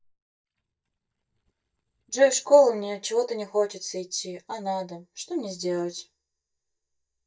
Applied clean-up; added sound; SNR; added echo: neural mask model DeepFilterNet 3.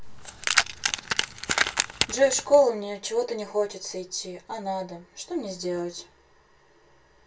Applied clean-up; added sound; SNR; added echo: none; Keys jangling; -1 dB; reverberation time 0.1 s.